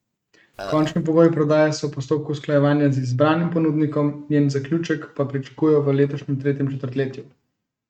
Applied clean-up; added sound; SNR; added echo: neural mask model RNNoise.